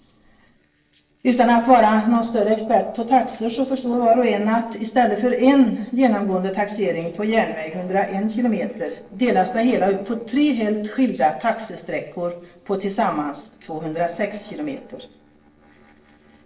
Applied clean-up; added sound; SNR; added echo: neural separator model SepFormer DNS4.